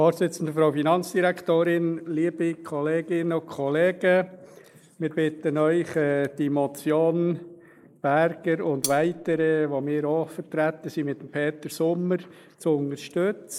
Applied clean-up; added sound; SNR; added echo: neural mask model Resemble Enhance denoiser.